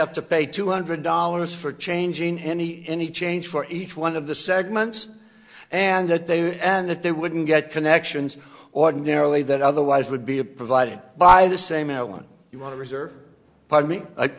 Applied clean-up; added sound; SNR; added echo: none; none; none; none.